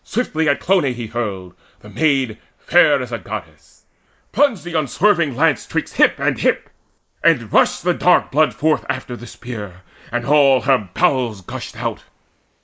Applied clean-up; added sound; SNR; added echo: neural mask model Resemble Enhance denoiser.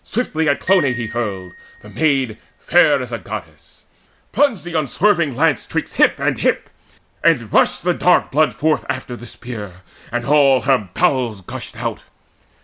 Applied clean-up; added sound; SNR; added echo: none; Glockenspiel; 13 dB; none.